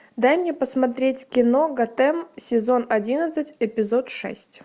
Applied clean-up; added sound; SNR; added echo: none; none; none; none.